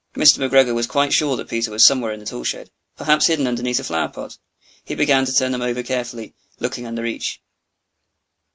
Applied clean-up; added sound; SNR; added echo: none; none; none; none.